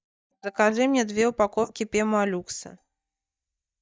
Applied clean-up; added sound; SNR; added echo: neural mask model DeepFilterNet 3.